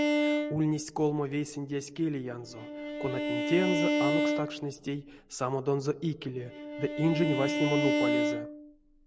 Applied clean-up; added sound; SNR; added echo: none; Bowed string instrument; 0 dB; none.